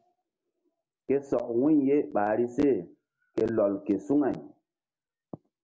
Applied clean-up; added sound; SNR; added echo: none; none; none; none.